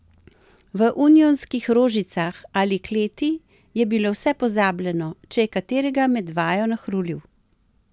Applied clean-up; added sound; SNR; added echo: none; none; none; none.